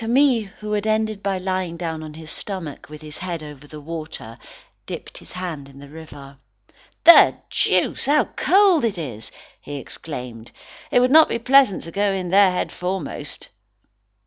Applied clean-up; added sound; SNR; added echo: none; none; none; none.